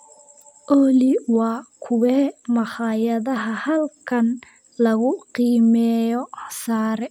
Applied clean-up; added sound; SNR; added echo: none; none; none; none.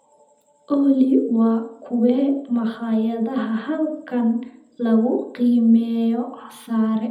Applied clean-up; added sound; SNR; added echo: none; none; none; reverberation time 0.8 s.